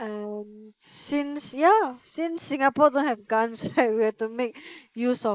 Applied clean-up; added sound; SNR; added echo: neural mask model Resemble Enhance denoiser.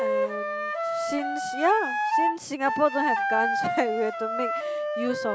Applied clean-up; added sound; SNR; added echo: none; Wind instrument, woodwind instrument; -1 dB; none.